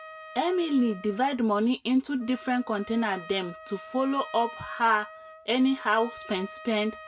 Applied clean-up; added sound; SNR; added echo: none; Trumpet; 18 dB; none.